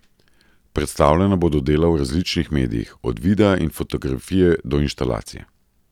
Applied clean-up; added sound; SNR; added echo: none; none; none; none.